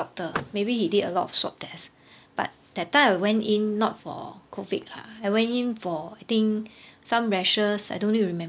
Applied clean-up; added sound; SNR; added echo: none; Vehicle; 12 dB; none.